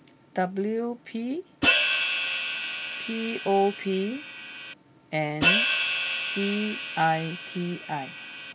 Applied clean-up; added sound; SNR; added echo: none; Hi-hat; -2 dB; none.